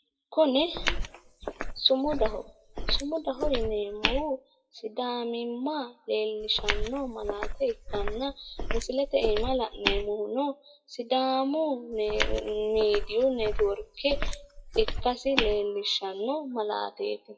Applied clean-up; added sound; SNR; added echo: classical method WPE with log-MMSE.